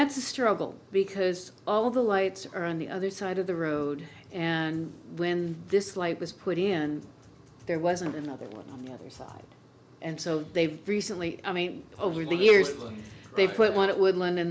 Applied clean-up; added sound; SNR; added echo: none; none; none; none.